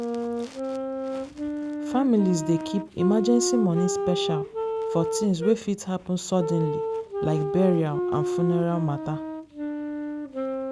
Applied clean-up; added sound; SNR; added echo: none; Wind instrument, woodwind instrument; 3 dB; none.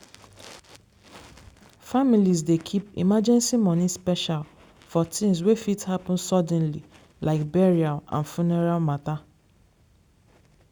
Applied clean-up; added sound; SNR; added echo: none; none; none; none.